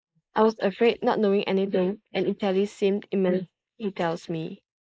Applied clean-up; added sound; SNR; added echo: neural mask model Resemble Enhance denoiser.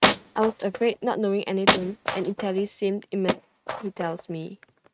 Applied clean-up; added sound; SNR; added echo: neural mask model RNNoise.